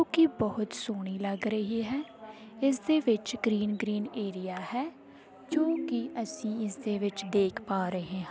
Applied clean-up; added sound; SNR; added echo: none; Ringtone; 6 dB; none.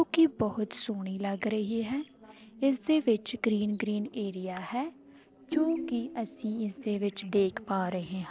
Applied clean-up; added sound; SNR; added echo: neural separator model SepFormer DNS4.